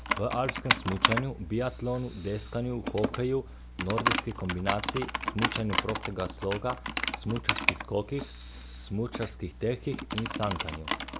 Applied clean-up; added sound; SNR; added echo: none; Computer keyboard; 1 dB; none.